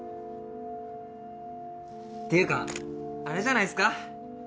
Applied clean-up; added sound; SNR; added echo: none; Camera; 17 dB; none.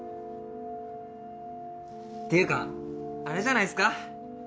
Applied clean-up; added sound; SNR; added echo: none; none; none; none.